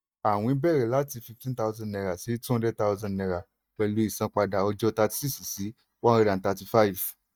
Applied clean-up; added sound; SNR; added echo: neural mask model DeepFilterNet 3.